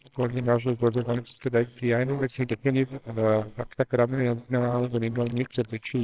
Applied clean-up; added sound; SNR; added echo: neural separator model SepFormer WHAMR!.